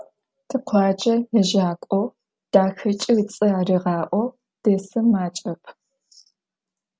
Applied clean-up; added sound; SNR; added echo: none; none; none; none.